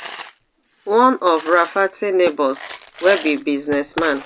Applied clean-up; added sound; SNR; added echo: none; Coin (dropping); 16 dB; none.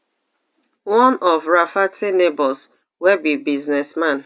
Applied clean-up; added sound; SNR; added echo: none; none; none; none.